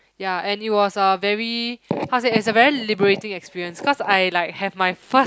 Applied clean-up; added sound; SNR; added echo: none; none; none; none.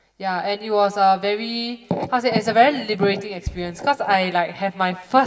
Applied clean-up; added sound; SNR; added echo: none; Bass drum; 14 dB; reverberation time 2.1 s.